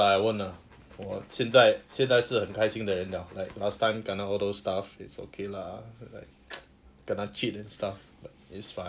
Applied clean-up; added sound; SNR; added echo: none; none; none; none.